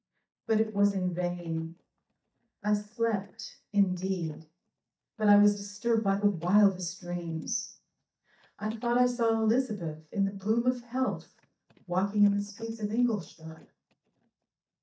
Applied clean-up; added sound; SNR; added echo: neural mask model DeepFilterNet 3.